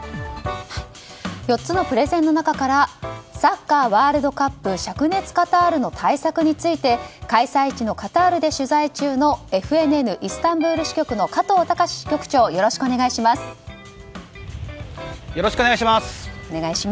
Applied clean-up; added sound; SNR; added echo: none; none; none; none.